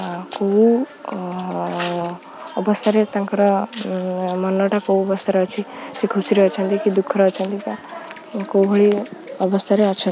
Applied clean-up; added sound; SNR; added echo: none; none; none; none.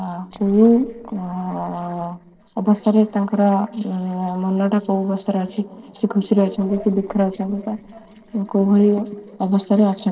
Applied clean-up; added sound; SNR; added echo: neural separator model SepFormer DNS4.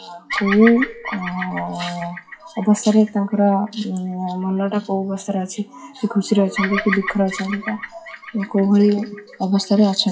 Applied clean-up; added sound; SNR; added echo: classical method WPE with log-MMSE.